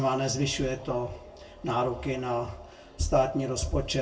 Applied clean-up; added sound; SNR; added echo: none; none; none; reverberation time 0.2 s.